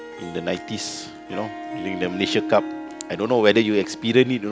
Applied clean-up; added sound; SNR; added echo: none; Harp; 11 dB; none.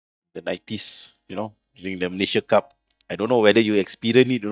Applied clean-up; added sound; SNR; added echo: neural mask model DeepFilterNet 3.